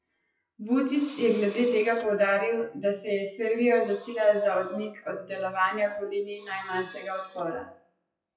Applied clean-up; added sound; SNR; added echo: classical method WPE with log-MMSE.